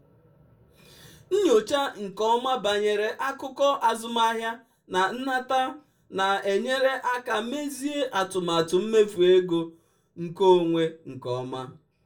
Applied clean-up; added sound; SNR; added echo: none; none; none; reverberation time 0.2 s.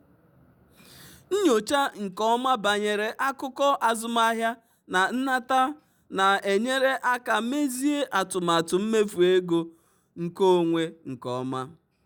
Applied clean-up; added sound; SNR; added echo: none; none; none; none.